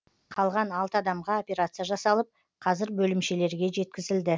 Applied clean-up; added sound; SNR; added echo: none; none; none; none.